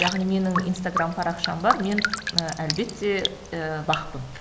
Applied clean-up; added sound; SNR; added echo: none; Raindrop; 4 dB; none.